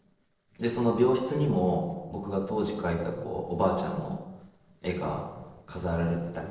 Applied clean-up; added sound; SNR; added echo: neural separator model SepFormer DNS4.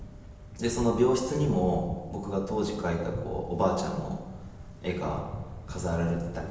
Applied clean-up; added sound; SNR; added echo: none; Thunder / Bicycle; 11 dB; reverberation time 1.0 s.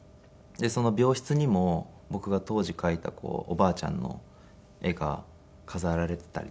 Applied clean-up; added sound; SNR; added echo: none; none; none; none.